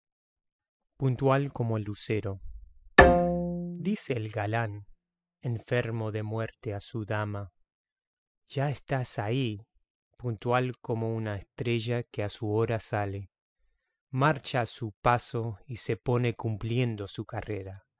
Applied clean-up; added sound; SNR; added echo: classical method spectral subtraction.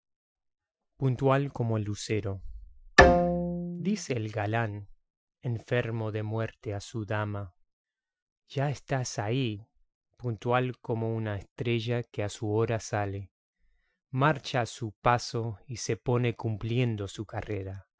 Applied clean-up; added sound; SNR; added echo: classical method Wiener filter.